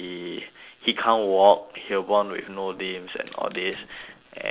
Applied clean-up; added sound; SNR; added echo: neural separator model SepFormer DNS4.